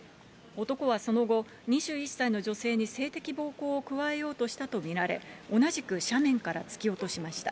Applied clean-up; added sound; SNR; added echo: none; none; none; none.